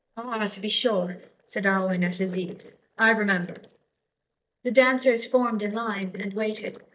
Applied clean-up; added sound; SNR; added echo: neural mask model DeepFilterNet 3.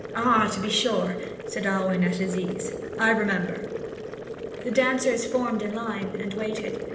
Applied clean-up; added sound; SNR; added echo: none; Boiling; 7 dB; reverberation time 1.0 s.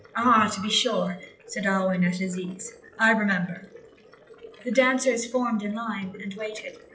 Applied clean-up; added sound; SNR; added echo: classical method WPE with log-MMSE.